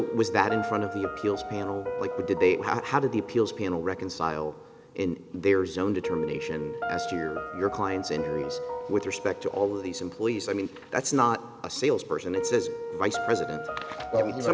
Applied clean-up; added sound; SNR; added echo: none; Piano; 8 dB; none.